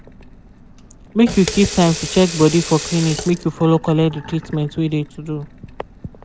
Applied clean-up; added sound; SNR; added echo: none; Sink (filling or washing) / Water tap, faucet; 13 dB; none.